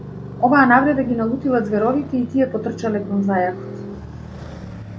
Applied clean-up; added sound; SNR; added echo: none; Motorcycle; 12 dB; none.